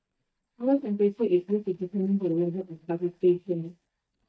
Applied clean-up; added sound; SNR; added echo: neural mask model DeepFilterNet 3.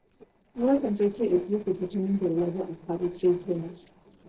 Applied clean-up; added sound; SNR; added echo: neural separator model SepFormer DNS4.